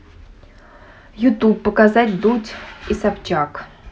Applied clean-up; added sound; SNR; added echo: none; none; none; none.